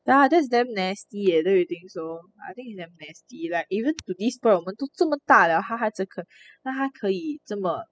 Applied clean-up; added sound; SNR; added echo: classical method spectral subtraction.